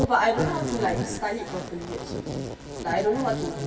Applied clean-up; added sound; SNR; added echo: none; Insect; 5 dB; reverberation time 2.4 s.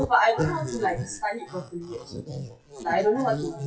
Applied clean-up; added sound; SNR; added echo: classical method WPE with log-MMSE.